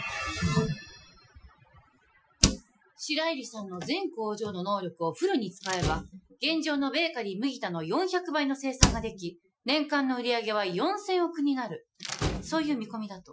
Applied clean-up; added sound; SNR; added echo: classical method Wiener filter.